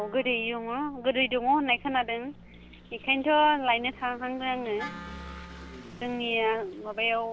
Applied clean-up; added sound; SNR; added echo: none; Engine / Vehicle + Wind instrument, woodwind instrument; 17 dB; none.